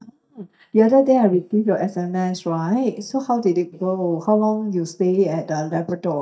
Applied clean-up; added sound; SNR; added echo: neural mask model DeepFilterNet 3.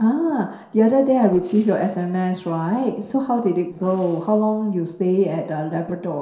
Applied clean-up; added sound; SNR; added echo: neural separator model SepFormer DNS4.